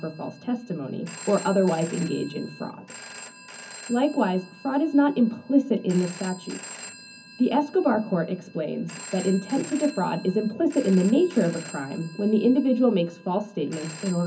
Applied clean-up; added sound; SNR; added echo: none; Telephone; 18 dB; reverberation time 0.4 s.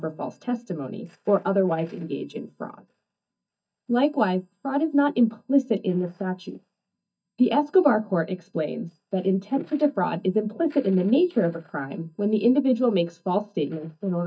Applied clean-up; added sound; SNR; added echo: neural mask model DeepFilterNet 3.